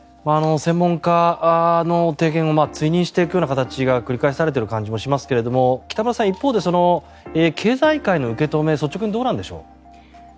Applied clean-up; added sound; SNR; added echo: none; none; none; none.